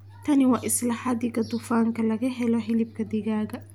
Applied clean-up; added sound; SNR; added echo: none; none; none; none.